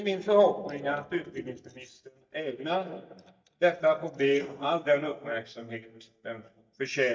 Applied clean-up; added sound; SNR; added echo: neural mask model DeepFilterNet 3.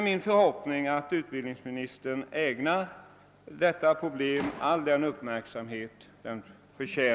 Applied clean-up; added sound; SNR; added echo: none; none; none; none.